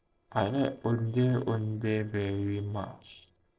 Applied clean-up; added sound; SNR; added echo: neural separator model SepFormer DNS4.